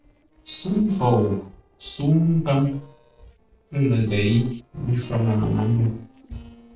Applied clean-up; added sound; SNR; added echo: neural separator model SepFormer DNS4.